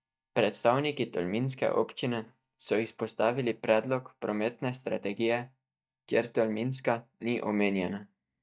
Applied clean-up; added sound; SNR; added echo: neural mask model DeepFilterNet 3.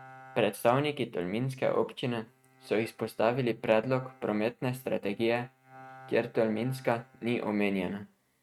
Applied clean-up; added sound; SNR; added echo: neural mask model RNNoise.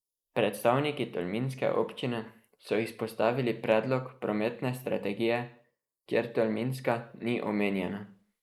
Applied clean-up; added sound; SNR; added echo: neural mask model Resemble Enhance denoiser.